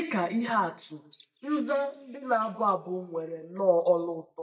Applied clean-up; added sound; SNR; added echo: neural mask model DeepFilterNet 3.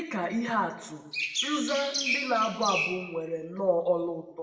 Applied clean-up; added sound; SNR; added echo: none; Chirp, tweet; 3 dB; reverberation time 0.8 s.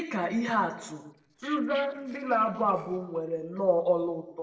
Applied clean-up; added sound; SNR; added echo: neural separator model SepFormer DNS4.